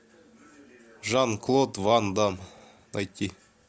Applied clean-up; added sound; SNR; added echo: none; none; none; none.